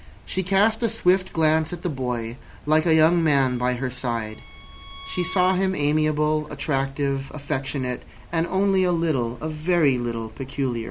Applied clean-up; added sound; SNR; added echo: none; Bowed string instrument + Stream / Bird; 18 dB; none.